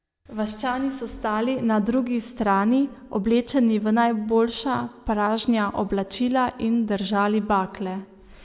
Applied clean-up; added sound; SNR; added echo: none; none; none; none.